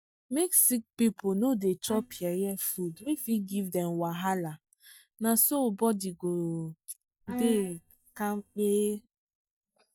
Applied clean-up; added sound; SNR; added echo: neural mask model DeepFilterNet 3.